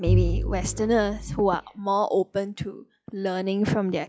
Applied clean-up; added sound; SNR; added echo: classical method log-MMSE.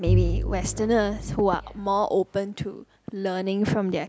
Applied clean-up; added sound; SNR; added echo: none; Bowed string instrument; 3 dB; none.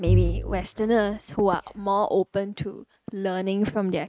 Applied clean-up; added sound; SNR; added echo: neural mask model RNNoise.